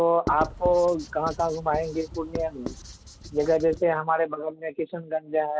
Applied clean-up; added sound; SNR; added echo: none; Writing; 12 dB; none.